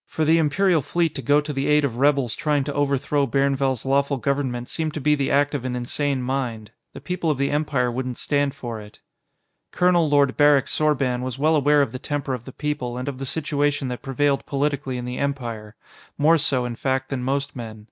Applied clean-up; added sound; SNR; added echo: none; none; none; none.